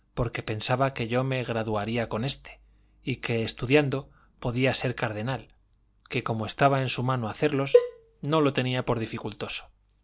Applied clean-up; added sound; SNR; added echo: none; Cowbell; -1 dB; none.